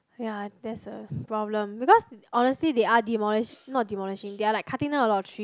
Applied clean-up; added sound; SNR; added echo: none; none; none; none.